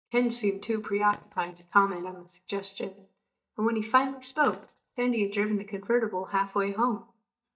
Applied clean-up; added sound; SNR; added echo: neural mask model DeepFilterNet 3.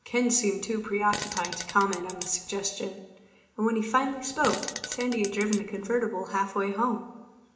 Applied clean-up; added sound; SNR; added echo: none; Fart; 11 dB; reverberation time 0.8 s.